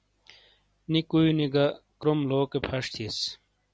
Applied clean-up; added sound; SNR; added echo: none; none; none; none.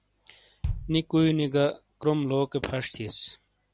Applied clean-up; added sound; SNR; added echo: none; Bass drum; 10 dB; none.